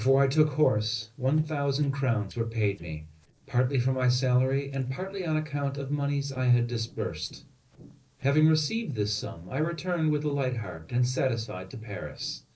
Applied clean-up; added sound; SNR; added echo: neural separator model SepFormer DNS4.